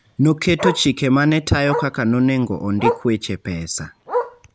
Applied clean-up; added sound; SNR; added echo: none; Bark; 8 dB; none.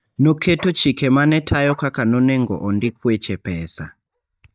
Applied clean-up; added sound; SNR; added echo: neural mask model DeepFilterNet 3.